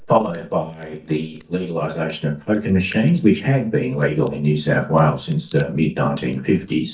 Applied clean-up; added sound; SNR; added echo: neural mask model DeepFilterNet 3.